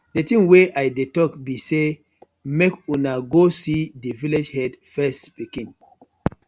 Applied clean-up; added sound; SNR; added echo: none; none; none; none.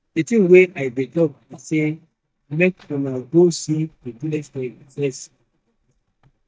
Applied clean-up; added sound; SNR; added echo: neural mask model DeepFilterNet 3.